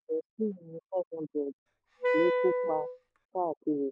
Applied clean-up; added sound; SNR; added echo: none; Wind instrument, woodwind instrument; -3 dB; none.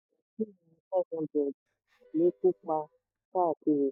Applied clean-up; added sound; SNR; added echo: neural mask model DeepFilterNet 3.